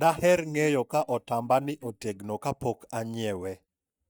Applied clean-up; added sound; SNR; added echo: neural mask model DeepFilterNet 3.